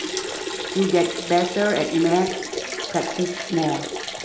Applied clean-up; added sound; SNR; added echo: none; Liquid; 6 dB; none.